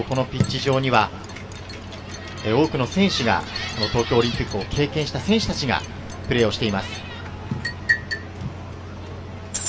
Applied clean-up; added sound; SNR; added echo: none; Liquid; 11 dB; reverberation time 2.7 s.